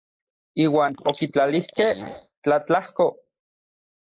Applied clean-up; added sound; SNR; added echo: neural mask model Resemble Enhance denoiser.